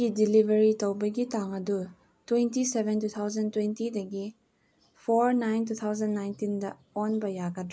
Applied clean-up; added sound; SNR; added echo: none; none; none; none.